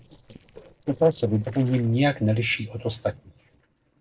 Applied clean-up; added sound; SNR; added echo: neural separator model SepFormer DNS4.